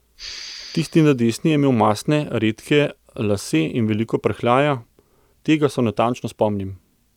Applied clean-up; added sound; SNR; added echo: none; Respiratory sounds; 17 dB; none.